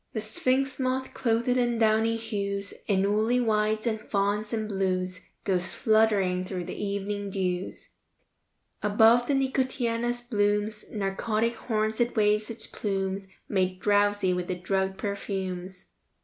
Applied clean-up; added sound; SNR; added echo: none; none; none; none.